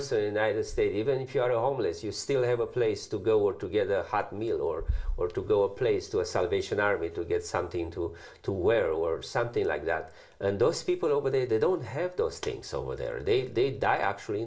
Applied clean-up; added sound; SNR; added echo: none; none; none; reverberation time 0.4 s.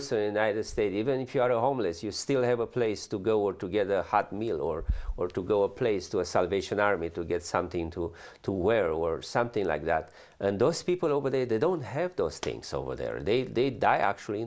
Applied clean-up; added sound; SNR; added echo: none; none; none; none.